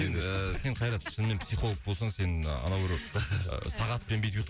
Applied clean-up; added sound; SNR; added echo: none; none; none; none.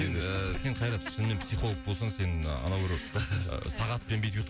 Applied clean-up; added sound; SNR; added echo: none; Bowed string instrument; 14 dB; none.